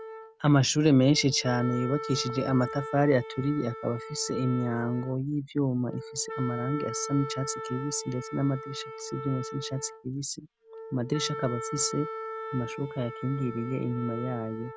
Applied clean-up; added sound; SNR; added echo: none; Wind instrument, woodwind instrument; 10 dB; none.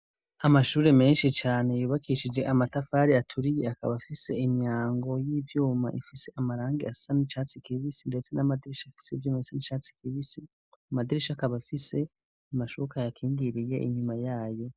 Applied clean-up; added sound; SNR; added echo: none; none; none; none.